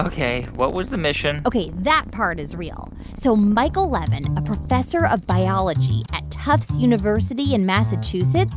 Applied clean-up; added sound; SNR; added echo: none; none; none; none.